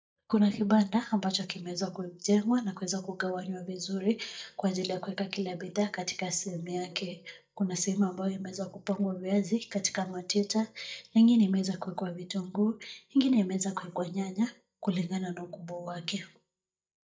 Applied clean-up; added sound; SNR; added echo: neural mask model DeepFilterNet 3.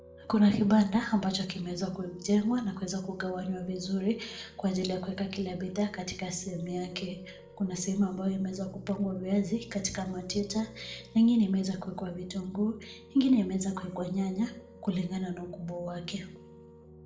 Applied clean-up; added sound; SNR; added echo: none; Piano; 20 dB; reverberation time 0.5 s.